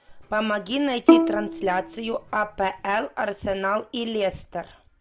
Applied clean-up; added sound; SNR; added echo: none; Bowed string instrument; -4 dB; none.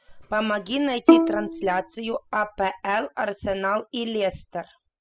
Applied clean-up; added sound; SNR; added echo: classical method spectral subtraction.